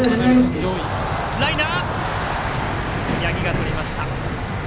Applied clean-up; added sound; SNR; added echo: none; Subway, metro, underground; 0 dB; none.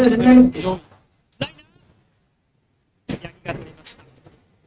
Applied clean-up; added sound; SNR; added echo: neural mask model RNNoise.